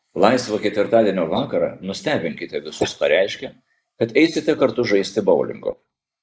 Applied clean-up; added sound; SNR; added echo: neural mask model Resemble Enhance denoiser.